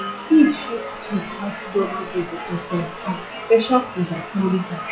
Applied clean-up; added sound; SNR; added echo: classical method log-MMSE.